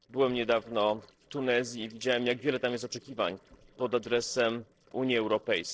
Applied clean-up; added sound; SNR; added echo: neural separator model SepFormer DNS4.